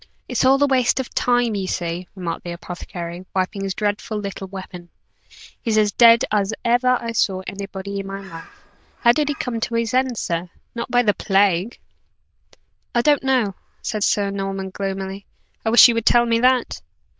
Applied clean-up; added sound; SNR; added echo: neural diffusion model UNIVERSE++.